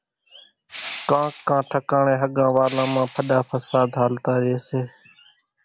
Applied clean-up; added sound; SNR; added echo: none; Crushing; 14 dB; none.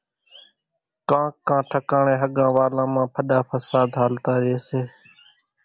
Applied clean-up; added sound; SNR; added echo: none; none; none; none.